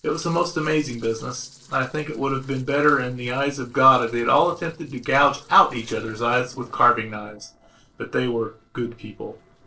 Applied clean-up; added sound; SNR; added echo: neural separator model SepFormer DNS4.